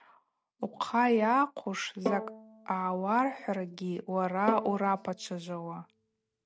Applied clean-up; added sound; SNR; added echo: none; Bowed string instrument; 9 dB; none.